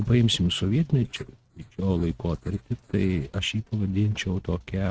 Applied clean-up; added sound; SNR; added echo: neural mask model RNNoise.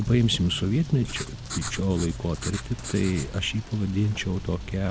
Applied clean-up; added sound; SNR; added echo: none; Writing + Motor vehicle (road) / Rain; 10 dB; none.